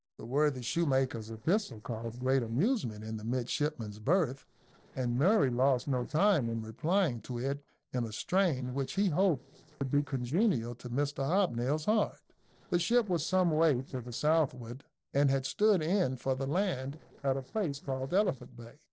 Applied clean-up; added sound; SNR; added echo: neural separator model SepFormer DNS4.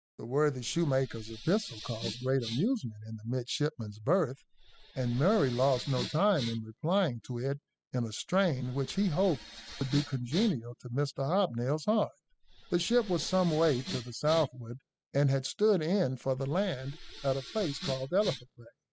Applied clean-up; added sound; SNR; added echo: classical method spectral subtraction.